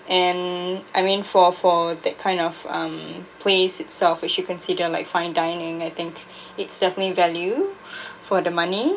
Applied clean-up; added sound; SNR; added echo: none; none; none; reverberation time 0.2 s.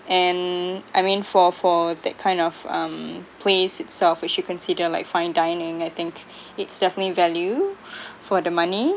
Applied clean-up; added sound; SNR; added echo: none; none; none; none.